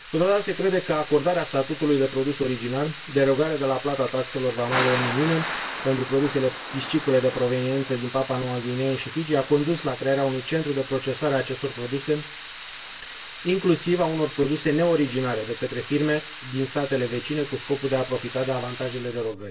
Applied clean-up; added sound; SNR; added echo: none; Thunder / Rain; 10 dB; reverberation time 0.2 s.